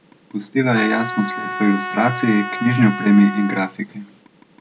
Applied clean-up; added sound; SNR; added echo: none; Trumpet; 9 dB; none.